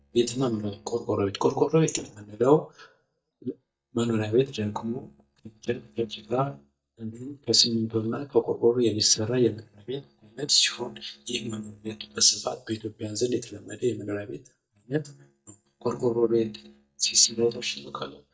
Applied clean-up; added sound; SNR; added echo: neural mask model DeepFilterNet 3.